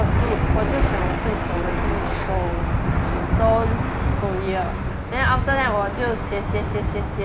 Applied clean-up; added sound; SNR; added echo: none; Engine / Aircraft; -4 dB; none.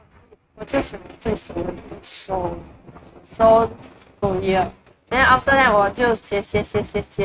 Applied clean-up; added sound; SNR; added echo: neural mask model RNNoise.